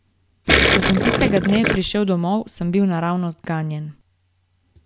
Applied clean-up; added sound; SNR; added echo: none; Gurgling; -2 dB; none.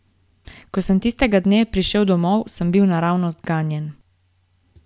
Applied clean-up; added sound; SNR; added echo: none; none; none; none.